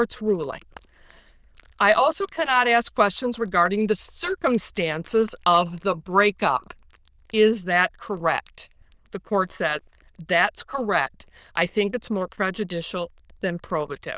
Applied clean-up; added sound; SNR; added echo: neural diffusion model UNIVERSE++.